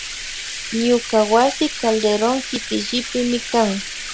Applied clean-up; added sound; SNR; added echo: none; Bathtub (filling or washing); 9 dB; none.